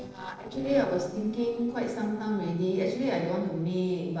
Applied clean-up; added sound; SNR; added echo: neural separator model SepFormer DNS4.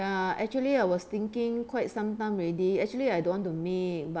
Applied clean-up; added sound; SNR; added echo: none; none; none; none.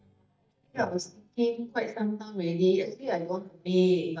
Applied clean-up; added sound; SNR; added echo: neural mask model DeepFilterNet 3.